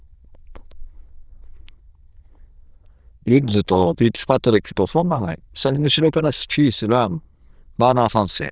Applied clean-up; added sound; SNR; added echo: neural diffusion model UNIVERSE++.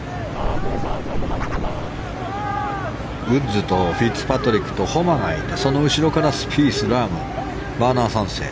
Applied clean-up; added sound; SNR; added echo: none; Scratching (performance technique); 3 dB; none.